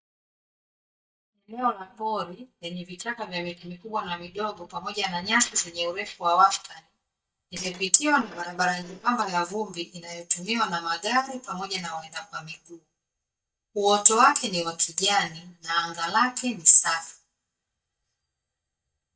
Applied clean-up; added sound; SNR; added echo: neural mask model DeepFilterNet 3.